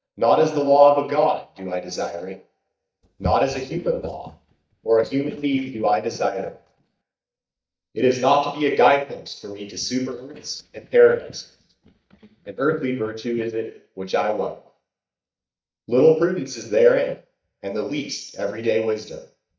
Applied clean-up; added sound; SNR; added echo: neural mask model DeepFilterNet 3.